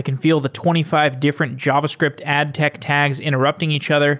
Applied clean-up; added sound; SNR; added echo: none; none; none; none.